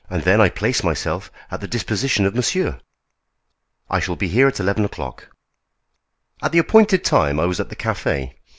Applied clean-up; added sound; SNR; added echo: none; none; none; none.